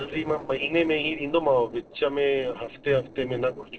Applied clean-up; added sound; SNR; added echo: neural separator model SepFormer DNS4.